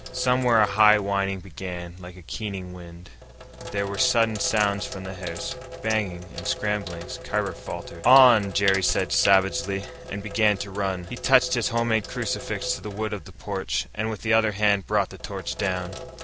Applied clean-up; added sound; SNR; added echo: none; Sink (filling or washing); 14 dB; none.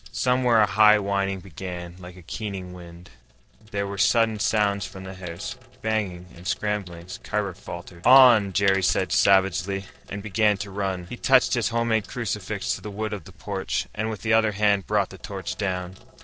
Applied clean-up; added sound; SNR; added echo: neural separator model SepFormer DNS4.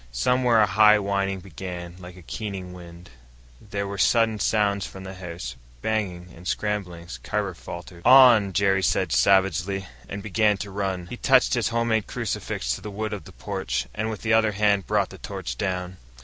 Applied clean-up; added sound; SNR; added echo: none; none; none; none.